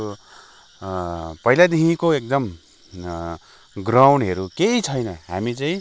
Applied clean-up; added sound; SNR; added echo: none; none; none; none.